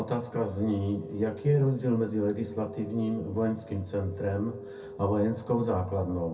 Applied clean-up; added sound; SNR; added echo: none; Telephone; 14 dB; reverberation time 0.3 s.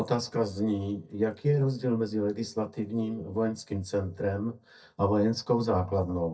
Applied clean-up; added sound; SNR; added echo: neural mask model DeepFilterNet 3.